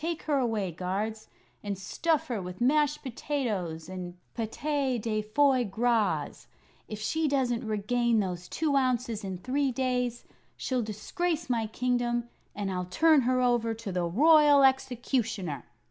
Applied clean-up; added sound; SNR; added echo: none; none; none; none.